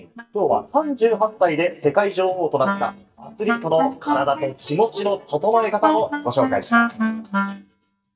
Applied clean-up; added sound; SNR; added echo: neural mask model DeepFilterNet 3.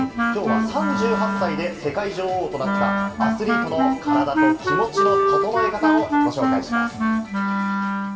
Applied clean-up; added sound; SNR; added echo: none; Wind instrument, woodwind instrument; -4 dB; reverberation time 2.4 s.